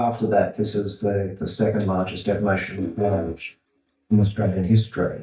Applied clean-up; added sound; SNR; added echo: neural mask model DeepFilterNet 3.